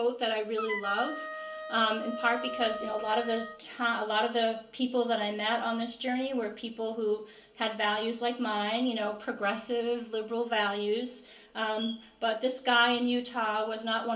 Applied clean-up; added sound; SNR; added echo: none; Wind instrument, woodwind instrument; 8 dB; reverberation time 0.2 s.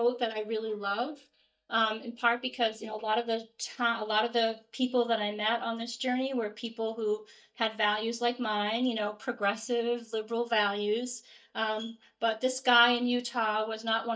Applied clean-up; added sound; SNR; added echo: neural mask model DeepFilterNet 3.